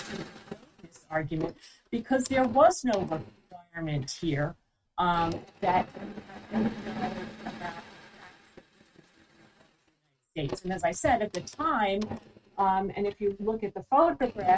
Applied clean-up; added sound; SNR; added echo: neural mask model RNNoise.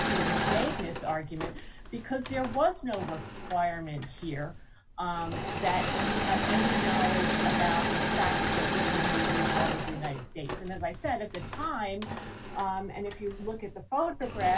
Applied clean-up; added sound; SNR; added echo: none; Engine / Mechanisms; -1 dB; none.